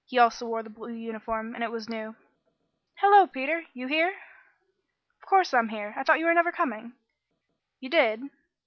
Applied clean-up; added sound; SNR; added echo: none; none; none; none.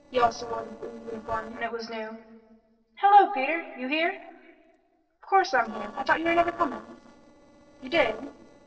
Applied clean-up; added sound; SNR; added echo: neural separator model SepFormer DNS4.